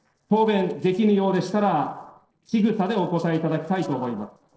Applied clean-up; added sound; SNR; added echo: neural separator model SepFormer DNS4.